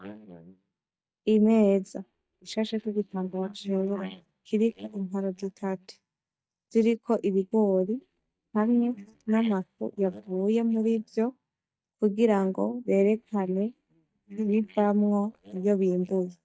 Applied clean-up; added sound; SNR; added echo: neural mask model DeepFilterNet 3.